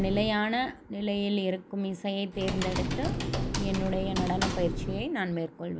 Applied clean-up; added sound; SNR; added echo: none; Typing; 3 dB; none.